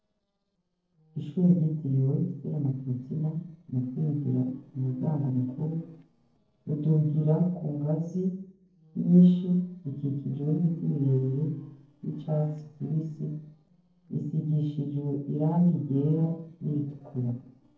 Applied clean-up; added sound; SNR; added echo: neural separator model SepFormer DNS4.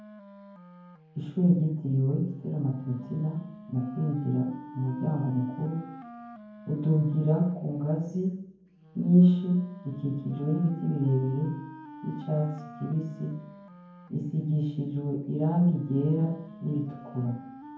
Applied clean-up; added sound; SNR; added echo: none; Wind instrument, woodwind instrument; 19 dB; reverberation time 0.9 s.